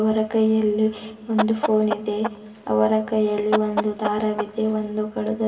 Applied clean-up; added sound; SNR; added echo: none; Chicken, rooster; 8 dB; reverberation time 2.7 s.